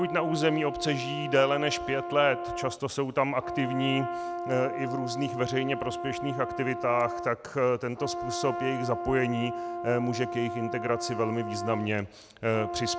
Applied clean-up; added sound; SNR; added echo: none; Brass instrument; 6 dB; none.